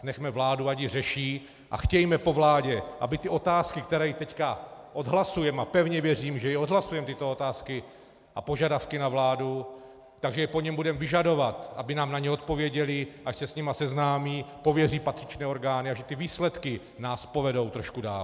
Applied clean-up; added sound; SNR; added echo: none; none; none; none.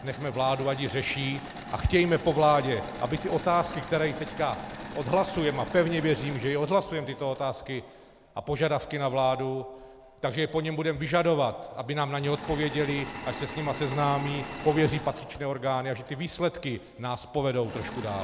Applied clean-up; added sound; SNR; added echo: none; Engine / Mechanisms; 14 dB; none.